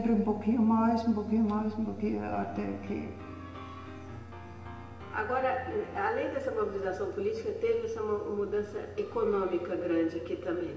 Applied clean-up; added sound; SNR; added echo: none; Piano; 16 dB; reverberation time 2.0 s.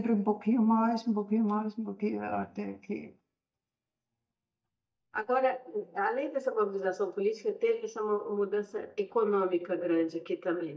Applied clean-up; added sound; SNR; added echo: neural mask model DeepFilterNet 3.